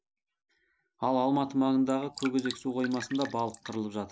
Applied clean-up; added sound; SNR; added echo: none; Drip; 13 dB; none.